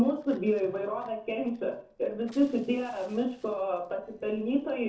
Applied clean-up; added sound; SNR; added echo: neural separator model SepFormer DNS4.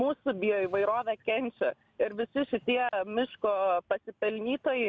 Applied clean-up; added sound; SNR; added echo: none; none; none; none.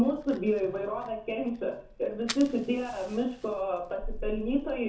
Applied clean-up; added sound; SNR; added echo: none; Fire; 12 dB; reverberation time 0.7 s.